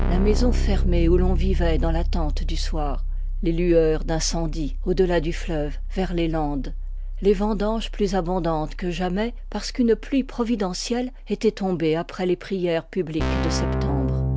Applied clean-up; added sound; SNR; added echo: none; Keyboard (musical); 0 dB; none.